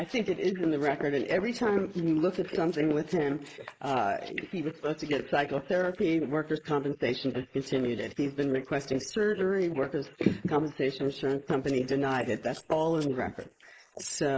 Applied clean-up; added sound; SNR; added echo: neural mask model Resemble Enhance denoiser.